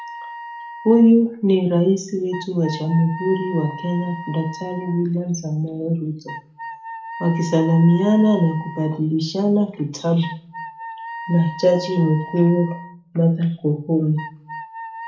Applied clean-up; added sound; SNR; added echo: none; Wind instrument, woodwind instrument; 15 dB; reverberation time 0.4 s.